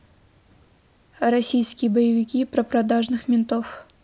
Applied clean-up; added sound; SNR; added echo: none; none; none; none.